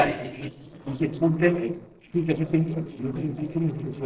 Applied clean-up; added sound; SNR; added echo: neural separator model SepFormer DNS4.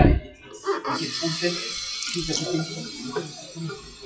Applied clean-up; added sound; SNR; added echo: classical method WPE with log-MMSE.